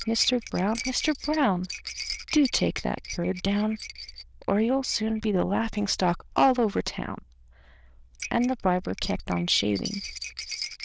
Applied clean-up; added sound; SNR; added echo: neural diffusion model UNIVERSE++.